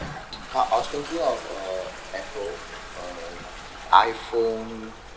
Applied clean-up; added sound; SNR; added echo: none; Toilet flush; 12 dB; none.